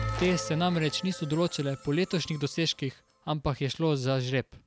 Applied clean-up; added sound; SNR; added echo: none; Bell + Coin (dropping); 12 dB; none.